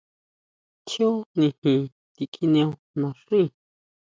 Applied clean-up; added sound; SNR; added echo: none; none; none; none.